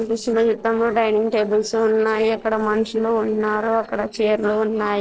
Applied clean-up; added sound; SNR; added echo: neural separator model SepFormer DNS4.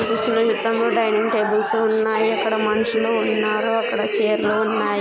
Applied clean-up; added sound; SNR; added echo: none; none; none; none.